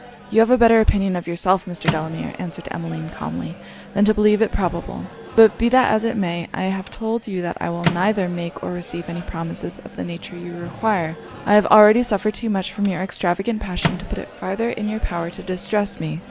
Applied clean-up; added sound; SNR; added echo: none; Microwave oven; 13 dB; none.